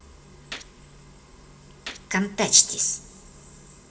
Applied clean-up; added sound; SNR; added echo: none; Gunshot, gunfire; 18 dB; reverberation time 1.2 s.